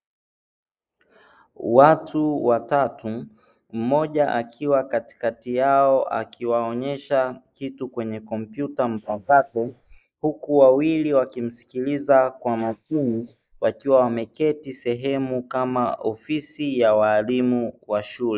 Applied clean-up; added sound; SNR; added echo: neural mask model Resemble Enhance denoiser.